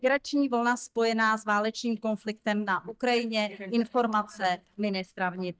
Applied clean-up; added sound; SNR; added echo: neural mask model DeepFilterNet 3.